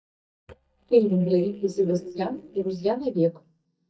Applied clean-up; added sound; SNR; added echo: neural mask model DeepFilterNet 3.